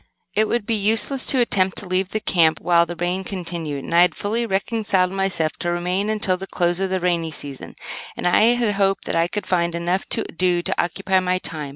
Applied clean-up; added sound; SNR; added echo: none; none; none; none.